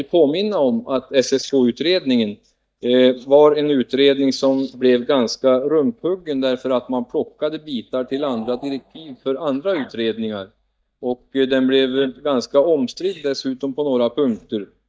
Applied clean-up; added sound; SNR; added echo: neural mask model DeepFilterNet 3.